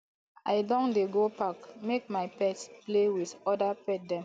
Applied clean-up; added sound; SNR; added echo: none; none; none; none.